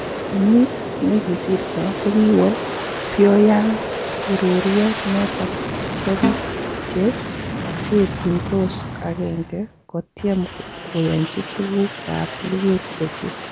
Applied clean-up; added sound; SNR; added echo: none; Aircraft + Snare drum; 6 dB; none.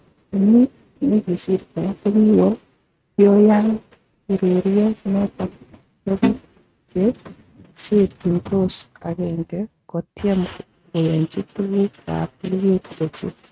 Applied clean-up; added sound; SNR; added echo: neural mask model RNNoise.